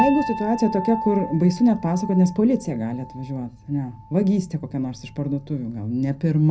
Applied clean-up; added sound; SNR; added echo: none; Piano; 11 dB; reverberation time 0.3 s.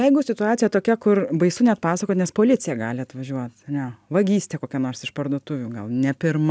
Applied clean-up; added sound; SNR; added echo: none; none; none; none.